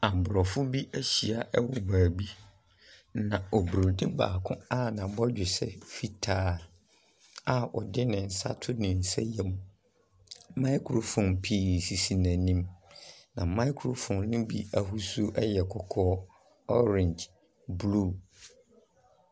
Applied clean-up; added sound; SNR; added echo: none; none; none; none.